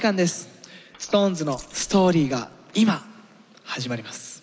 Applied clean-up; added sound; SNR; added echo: neural mask model Resemble Enhance denoiser.